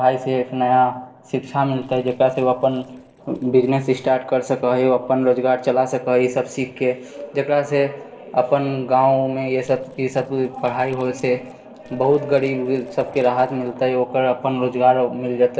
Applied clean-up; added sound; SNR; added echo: neural separator model SepFormer DNS4.